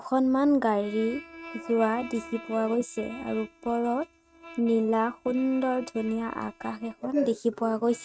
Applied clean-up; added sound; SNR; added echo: neural mask model RNNoise.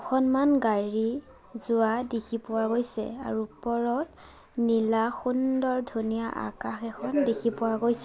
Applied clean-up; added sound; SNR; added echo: none; none; none; none.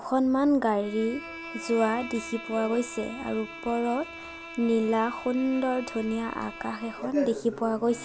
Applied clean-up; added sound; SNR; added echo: none; Bowed string instrument; 15 dB; none.